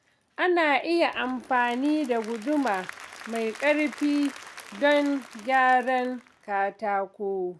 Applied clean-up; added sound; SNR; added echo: none; Applause / Crowd; 20 dB; none.